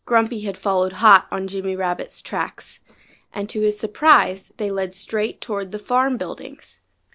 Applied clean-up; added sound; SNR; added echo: neural separator model SepFormer DNS4.